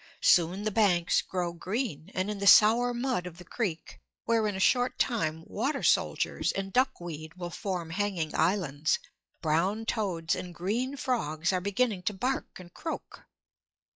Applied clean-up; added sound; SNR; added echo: classical method log-MMSE.